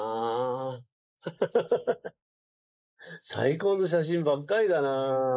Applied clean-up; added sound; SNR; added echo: neural mask model Resemble Enhance denoiser.